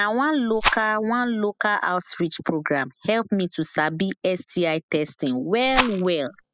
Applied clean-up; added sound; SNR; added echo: classical method spectral subtraction.